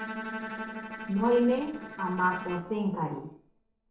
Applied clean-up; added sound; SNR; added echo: neural separator model SepFormer DNS4.